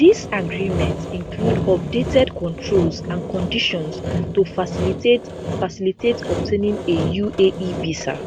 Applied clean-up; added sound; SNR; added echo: none; Sawing; 5 dB; none.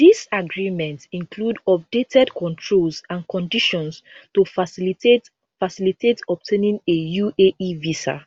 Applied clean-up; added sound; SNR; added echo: none; none; none; none.